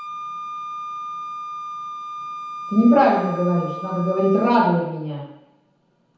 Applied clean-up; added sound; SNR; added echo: none; Wind instrument, woodwind instrument; 11 dB; reverberation time 0.9 s.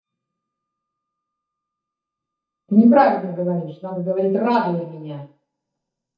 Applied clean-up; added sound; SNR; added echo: neural mask model DeepFilterNet 3.